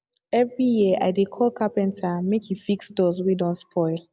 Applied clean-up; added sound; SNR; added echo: none; none; none; none.